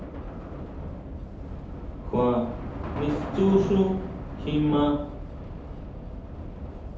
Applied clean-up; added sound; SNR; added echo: none; Subway, metro, underground / Train; 6 dB; reverberation time 2.1 s.